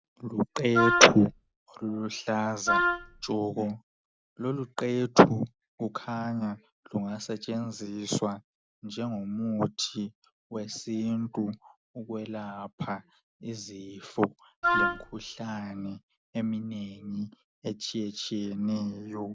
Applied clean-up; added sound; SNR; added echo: none; Wind instrument, woodwind instrument; -2 dB; none.